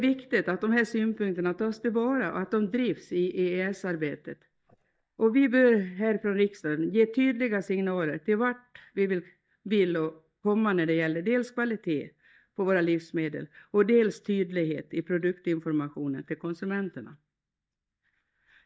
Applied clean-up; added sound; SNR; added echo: neural mask model DeepFilterNet 3.